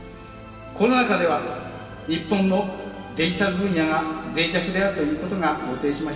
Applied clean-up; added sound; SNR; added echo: none; Musical instrument; 15 dB; reverberation time 2.3 s.